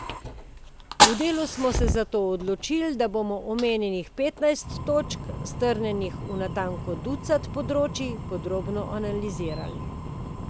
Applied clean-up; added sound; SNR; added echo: none; Fire; 1 dB; none.